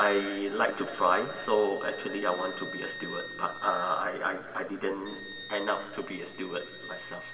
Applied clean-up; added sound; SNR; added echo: none; Wind instrument, woodwind instrument; 14 dB; reverberation time 2.3 s.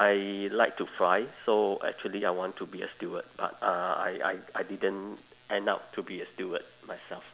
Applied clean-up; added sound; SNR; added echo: none; none; none; none.